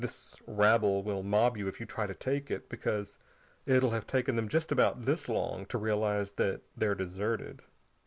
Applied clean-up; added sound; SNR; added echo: none; none; none; none.